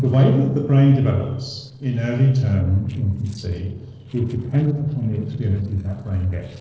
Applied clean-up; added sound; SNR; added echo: neural separator model SepFormer DNS4.